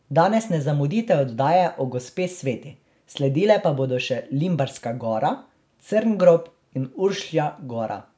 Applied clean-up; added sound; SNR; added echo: none; none; none; none.